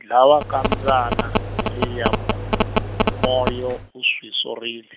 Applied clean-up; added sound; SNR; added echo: none; Telephone; 1 dB; none.